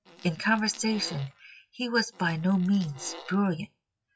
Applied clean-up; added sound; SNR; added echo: classical method log-MMSE.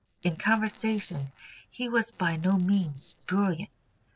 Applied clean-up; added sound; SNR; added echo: neural separator model SepFormer DNS4.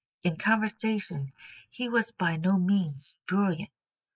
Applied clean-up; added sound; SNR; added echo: neural mask model Resemble Enhance denoiser.